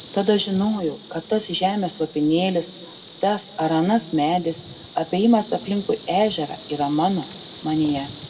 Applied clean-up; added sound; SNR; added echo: none; Insect; 1 dB; reverberation time 0.2 s.